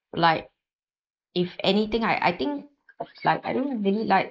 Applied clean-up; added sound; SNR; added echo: neural mask model Resemble Enhance denoiser.